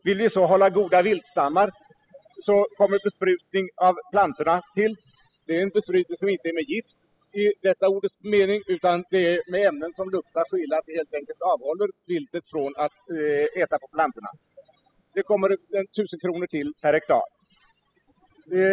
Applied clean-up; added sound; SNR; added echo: classical method spectral subtraction.